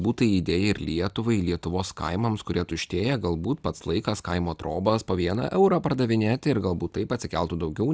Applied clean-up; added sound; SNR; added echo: none; none; none; none.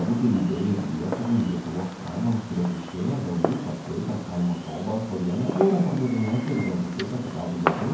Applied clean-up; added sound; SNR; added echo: none; Fireworks; 8 dB; reverberation time 0.9 s.